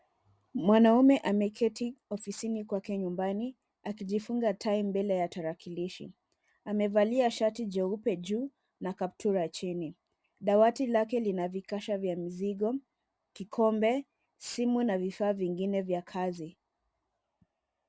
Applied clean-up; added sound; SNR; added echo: none; none; none; none.